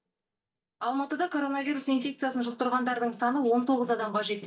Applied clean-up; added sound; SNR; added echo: neural mask model DeepFilterNet 3.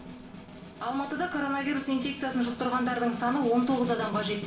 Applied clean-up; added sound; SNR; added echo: none; Snare drum; 13 dB; reverberation time 0.5 s.